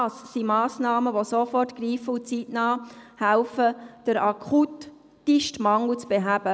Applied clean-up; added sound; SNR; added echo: none; none; none; none.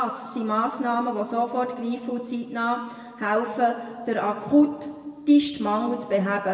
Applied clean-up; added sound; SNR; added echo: none; none; none; reverberation time 1.4 s.